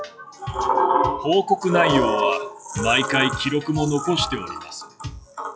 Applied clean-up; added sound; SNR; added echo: classical method log-MMSE.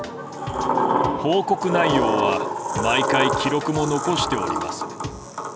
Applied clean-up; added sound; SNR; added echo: none; Sliding door; 0 dB; none.